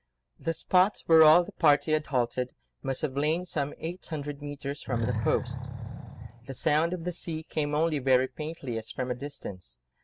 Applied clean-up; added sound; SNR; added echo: none; Animal; 6 dB; none.